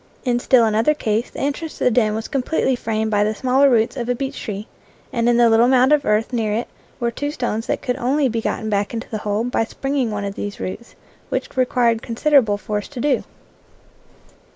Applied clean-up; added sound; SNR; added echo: none; none; none; none.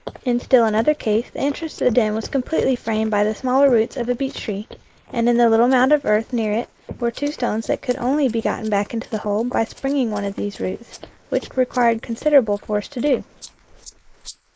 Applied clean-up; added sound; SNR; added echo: neural mask model Resemble Enhance denoiser.